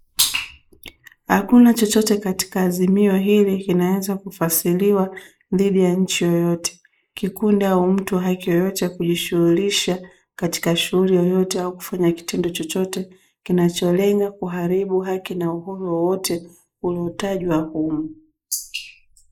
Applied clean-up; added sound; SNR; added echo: neural mask model Resemble Enhance denoiser.